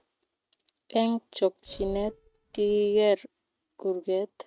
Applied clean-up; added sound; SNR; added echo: neural mask model RNNoise.